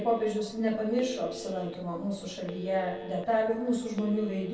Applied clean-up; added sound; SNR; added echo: none; Telephone; 14 dB; reverberation time 0.2 s.